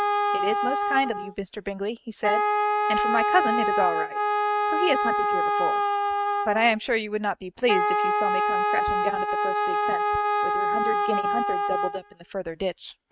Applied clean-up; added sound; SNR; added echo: neural mask model RNNoise.